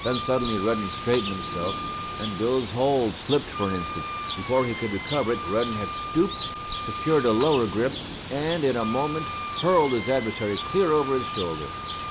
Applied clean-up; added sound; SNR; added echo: none; Wind instrument, woodwind instrument + Bird; 7 dB; none.